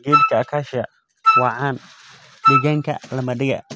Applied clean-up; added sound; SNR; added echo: none; Wind instrument, woodwind instrument; -3 dB; none.